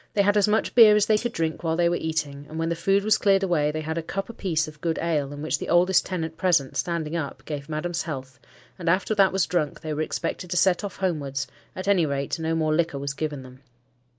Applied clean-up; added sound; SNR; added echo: neural mask model DeepFilterNet 3.